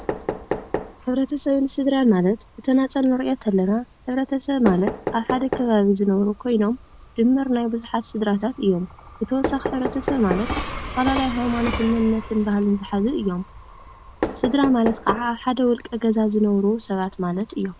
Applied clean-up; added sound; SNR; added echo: none; Train + Knock; 10 dB; none.